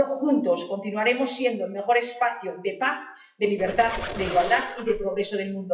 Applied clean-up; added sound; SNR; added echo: classical method WPE with log-MMSE.